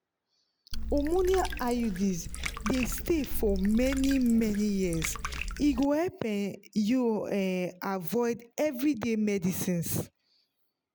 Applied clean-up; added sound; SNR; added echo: none; Water / Liquid; 6 dB; none.